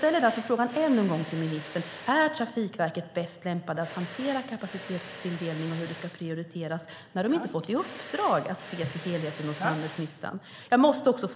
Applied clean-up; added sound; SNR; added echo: none; Mechanisms; 17 dB; none.